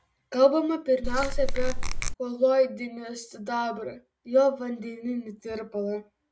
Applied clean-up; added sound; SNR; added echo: none; Squeak / Tools; -3 dB; none.